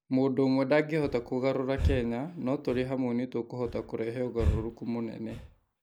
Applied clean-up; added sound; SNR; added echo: none; Breathing; 6 dB; none.